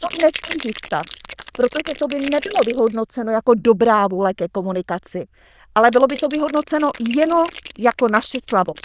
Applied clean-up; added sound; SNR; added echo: neural diffusion model UNIVERSE++.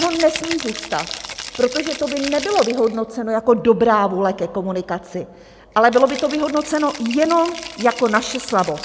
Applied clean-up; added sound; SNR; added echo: none; Rattle (instrument); 13 dB; none.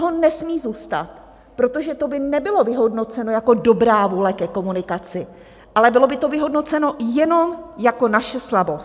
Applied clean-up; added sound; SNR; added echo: none; none; none; none.